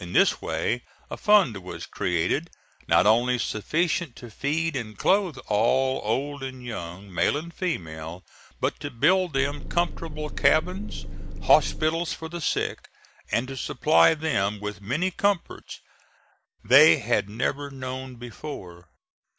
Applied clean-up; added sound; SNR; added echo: none; Engine; 4 dB; none.